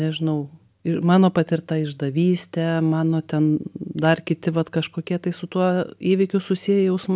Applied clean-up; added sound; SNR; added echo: none; none; none; none.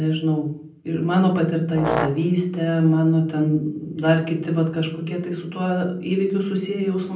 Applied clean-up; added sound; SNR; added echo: none; Brass instrument; 6 dB; reverberation time 0.6 s.